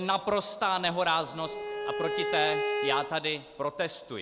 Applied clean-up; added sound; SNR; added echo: none; Bowed string instrument; 3 dB; none.